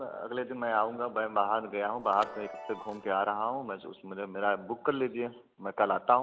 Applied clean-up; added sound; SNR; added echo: none; Chime; 20 dB; none.